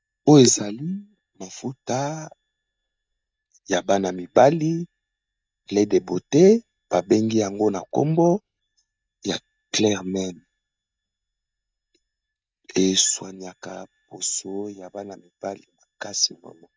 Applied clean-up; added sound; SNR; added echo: neural mask model DeepFilterNet 3.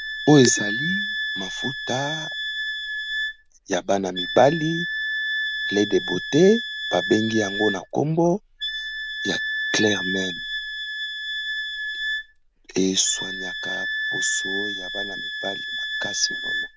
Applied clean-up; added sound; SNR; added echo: none; Wind instrument, woodwind instrument; 4 dB; none.